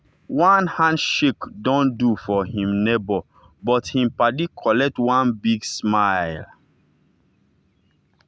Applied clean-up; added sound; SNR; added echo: none; none; none; none.